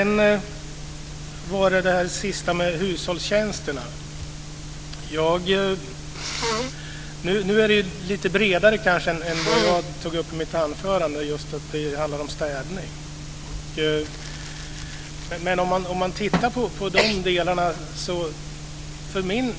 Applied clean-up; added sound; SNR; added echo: none; Sneeze; 10 dB; none.